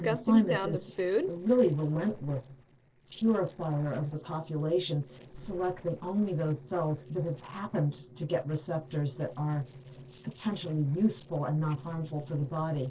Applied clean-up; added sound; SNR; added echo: neural separator model SepFormer DNS4.